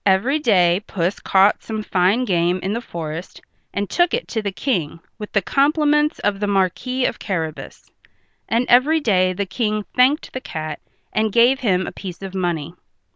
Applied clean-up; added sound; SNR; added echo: none; none; none; none.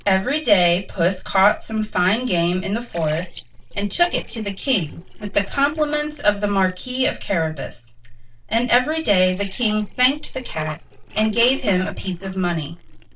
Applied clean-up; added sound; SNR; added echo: neural separator model SepFormer DNS4.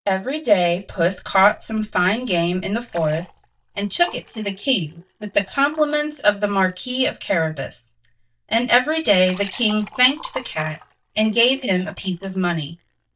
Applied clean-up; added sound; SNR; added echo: neural mask model DeepFilterNet 3.